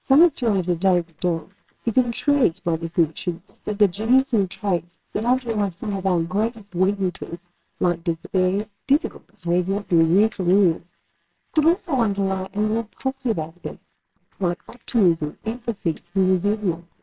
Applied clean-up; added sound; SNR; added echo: neural separator model SepFormer WHAMR!.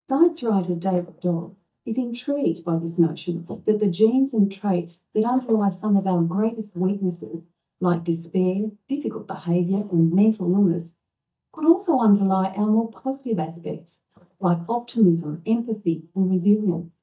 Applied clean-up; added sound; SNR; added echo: neural mask model DeepFilterNet 3.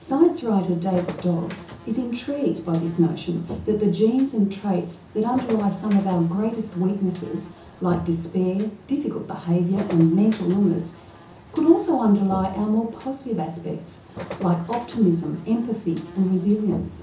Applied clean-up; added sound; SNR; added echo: none; Buzz; 17 dB; reverberation time 0.7 s.